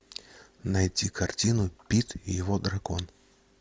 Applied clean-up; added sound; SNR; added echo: none; none; none; none.